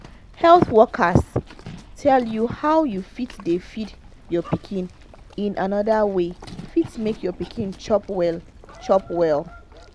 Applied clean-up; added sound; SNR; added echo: none; Livestock, farm animals, working animals + Stream / Bird; 20 dB; none.